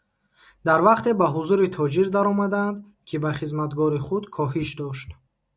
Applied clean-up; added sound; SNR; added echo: none; none; none; none.